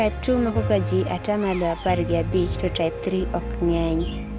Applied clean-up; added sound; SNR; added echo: none; Piano; 4 dB; none.